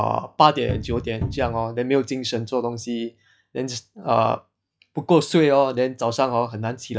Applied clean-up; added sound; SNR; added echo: classical method log-MMSE.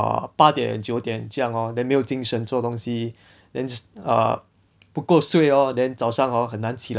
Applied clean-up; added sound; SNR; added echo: none; none; none; none.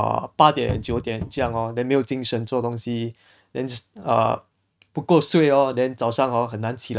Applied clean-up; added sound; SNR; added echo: neural mask model RNNoise.